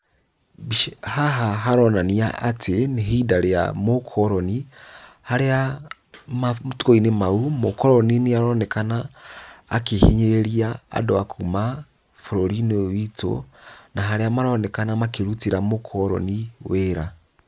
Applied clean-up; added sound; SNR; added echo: none; none; none; none.